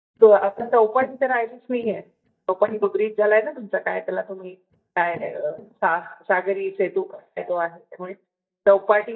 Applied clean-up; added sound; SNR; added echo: neural mask model DeepFilterNet 3.